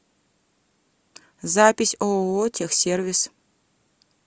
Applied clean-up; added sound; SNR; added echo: none; none; none; none.